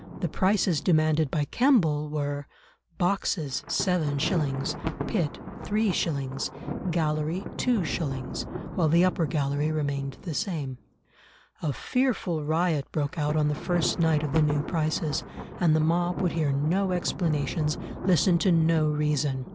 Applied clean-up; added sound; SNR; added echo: none; Thunder; 11 dB; none.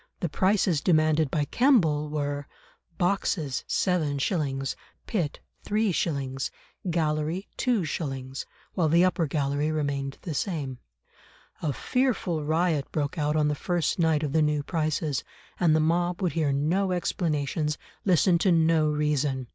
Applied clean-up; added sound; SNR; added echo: none; none; none; none.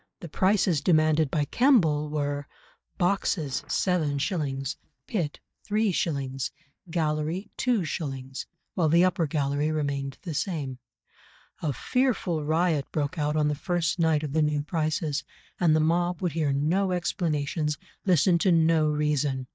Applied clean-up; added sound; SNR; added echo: neural mask model DeepFilterNet 3.